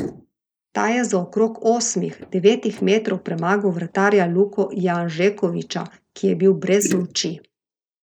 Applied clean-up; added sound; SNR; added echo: neural mask model Resemble Enhance denoiser.